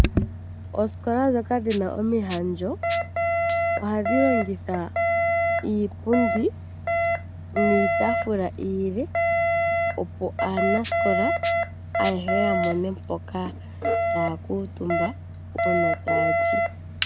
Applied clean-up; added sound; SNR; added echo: none; Rattle (instrument) + Alarm; -2 dB; none.